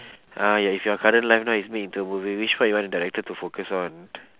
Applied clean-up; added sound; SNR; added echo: none; none; none; none.